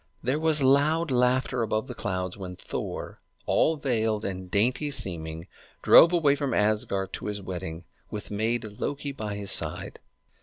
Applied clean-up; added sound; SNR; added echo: none; none; none; none.